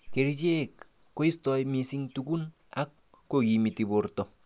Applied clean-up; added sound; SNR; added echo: none; none; none; none.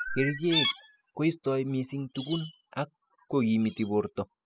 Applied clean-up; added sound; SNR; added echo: classical method spectral subtraction.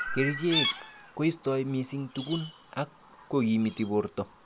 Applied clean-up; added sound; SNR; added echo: none; Chirp, tweet; 7 dB; none.